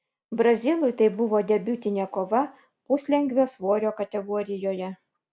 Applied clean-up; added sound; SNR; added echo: none; none; none; none.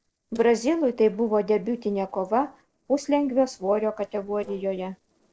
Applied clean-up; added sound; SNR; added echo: neural separator model SepFormer DNS4.